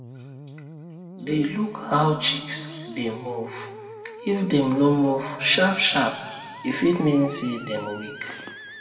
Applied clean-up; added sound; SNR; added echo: none; Musical instrument; 17 dB; reverberation time 1.7 s.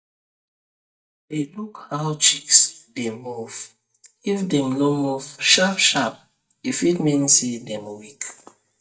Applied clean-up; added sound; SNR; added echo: neural mask model DeepFilterNet 3.